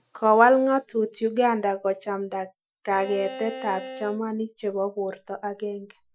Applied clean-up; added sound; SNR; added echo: classical method Wiener filter.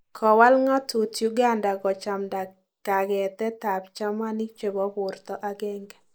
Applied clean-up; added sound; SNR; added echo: neural mask model Resemble Enhance denoiser.